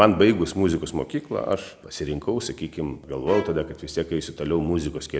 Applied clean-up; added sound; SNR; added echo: none; Bowed string instrument; 16 dB; none.